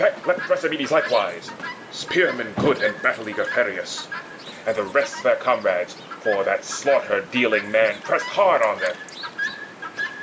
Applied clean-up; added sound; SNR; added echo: none; Chirp, tweet; 10 dB; none.